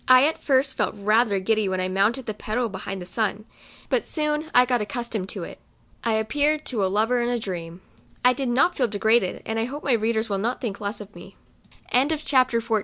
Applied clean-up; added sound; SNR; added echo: none; none; none; none.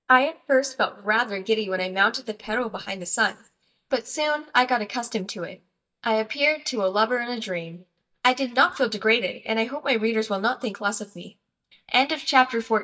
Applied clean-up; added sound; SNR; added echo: neural mask model DeepFilterNet 3.